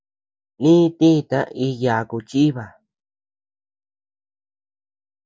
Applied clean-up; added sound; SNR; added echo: none; none; none; none.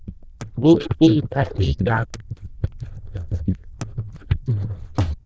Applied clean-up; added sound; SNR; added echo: neural diffusion model UNIVERSE++.